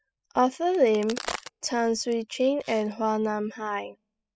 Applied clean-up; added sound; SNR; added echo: classical method spectral subtraction.